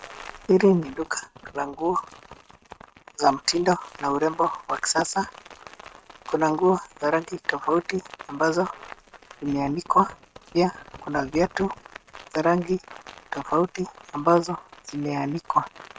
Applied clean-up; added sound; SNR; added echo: neural mask model RNNoise.